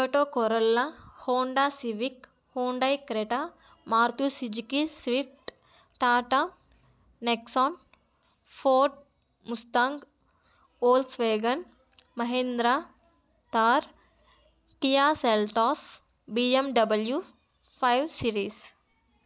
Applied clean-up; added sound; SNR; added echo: none; none; none; none.